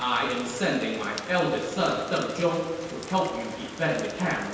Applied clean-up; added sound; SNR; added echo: none; Rain; 13 dB; reverberation time 1.2 s.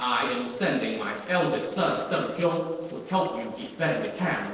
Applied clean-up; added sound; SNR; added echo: neural separator model SepFormer DNS4.